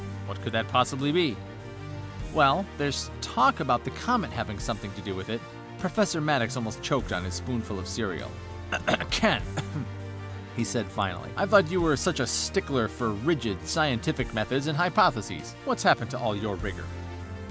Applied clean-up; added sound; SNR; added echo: none; Musical instrument; 10 dB; none.